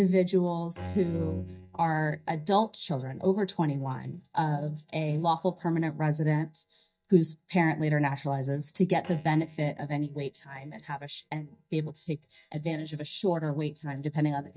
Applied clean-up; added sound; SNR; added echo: neural mask model DeepFilterNet 3.